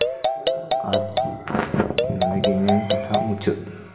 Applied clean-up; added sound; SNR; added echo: none; Marimba, xylophone; 0 dB; reverberation time 0.6 s.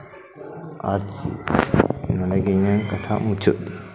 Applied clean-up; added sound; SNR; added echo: none; none; none; none.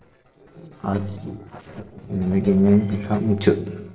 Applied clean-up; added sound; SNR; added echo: neural separator model SepFormer DNS4.